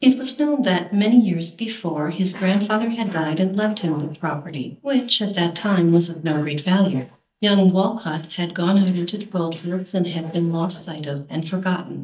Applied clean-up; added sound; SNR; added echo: neural mask model DeepFilterNet 3.